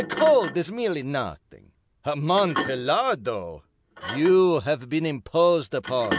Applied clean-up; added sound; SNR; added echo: none; Thump, thud; 12 dB; none.